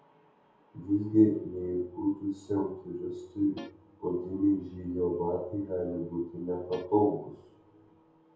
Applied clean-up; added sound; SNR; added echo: none; Guitar; 16 dB; reverberation time 0.6 s.